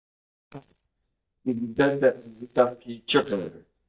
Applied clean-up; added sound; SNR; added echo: neural mask model DeepFilterNet 3.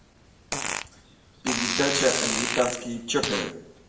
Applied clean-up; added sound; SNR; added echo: none; Fart; 1 dB; reverberation time 0.7 s.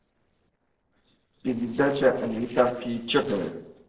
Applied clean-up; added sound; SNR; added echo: neural separator model SepFormer DNS4.